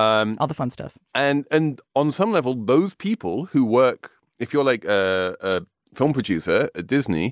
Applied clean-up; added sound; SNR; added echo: none; none; none; none.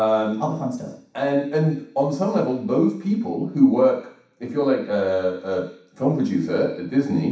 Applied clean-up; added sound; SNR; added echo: none; none; none; reverberation time 0.7 s.